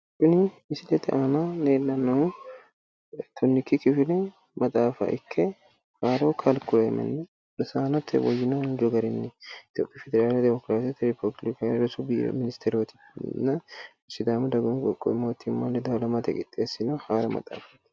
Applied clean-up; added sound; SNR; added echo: none; none; none; none.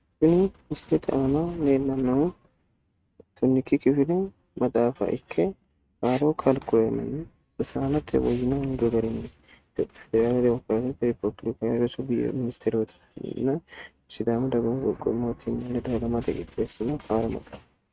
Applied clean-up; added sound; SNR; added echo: neural mask model RNNoise.